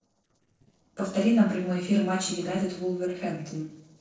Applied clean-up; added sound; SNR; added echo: neural separator model SepFormer DNS4.